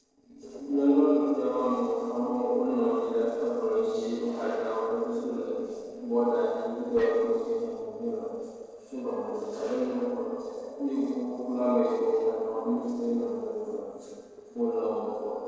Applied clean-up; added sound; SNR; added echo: neural separator model SepFormer DNS4.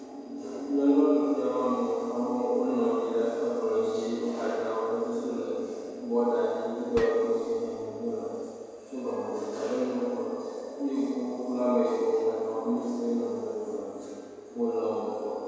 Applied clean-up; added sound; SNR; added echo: none; Gunshot, gunfire; 14 dB; reverberation time 1.9 s.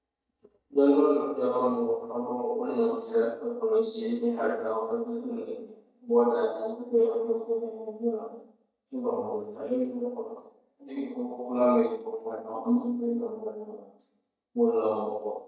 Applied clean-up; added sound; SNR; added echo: neural mask model DeepFilterNet 3.